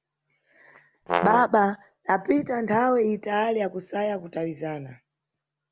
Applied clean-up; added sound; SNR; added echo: none; Brass instrument; 3 dB; none.